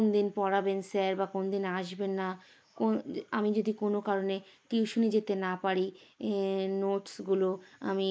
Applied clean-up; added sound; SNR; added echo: neural mask model Resemble Enhance denoiser.